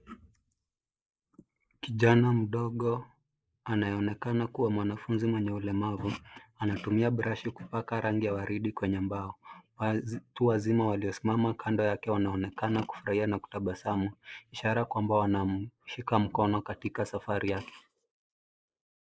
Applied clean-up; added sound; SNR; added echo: neural mask model Resemble Enhance denoiser.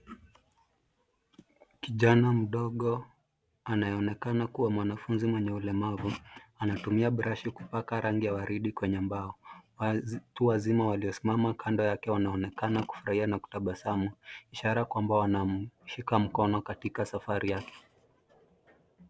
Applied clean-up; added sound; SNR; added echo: none; none; none; none.